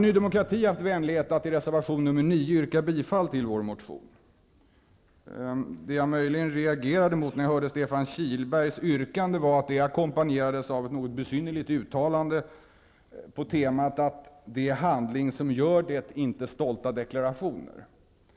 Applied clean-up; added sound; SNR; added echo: none; none; none; none.